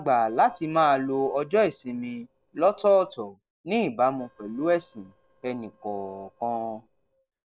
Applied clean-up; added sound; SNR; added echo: neural separator model SepFormer DNS4.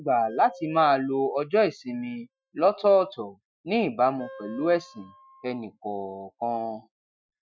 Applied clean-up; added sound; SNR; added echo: classical method Wiener filter.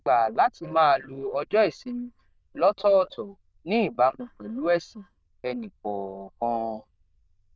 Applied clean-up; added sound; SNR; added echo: neural diffusion model UNIVERSE++.